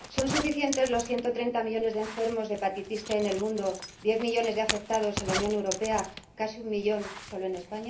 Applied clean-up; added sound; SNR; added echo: none; Zipper (clothing); 9 dB; reverberation time 0.3 s.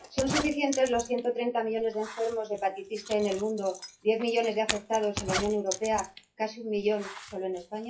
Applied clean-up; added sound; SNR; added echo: classical method WPE with log-MMSE.